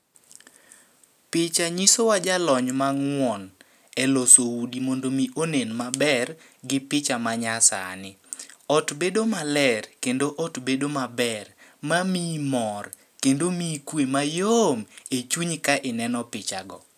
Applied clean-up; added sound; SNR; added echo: none; none; none; none.